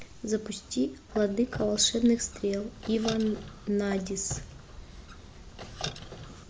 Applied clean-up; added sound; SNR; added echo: none; Squeak; 11 dB; none.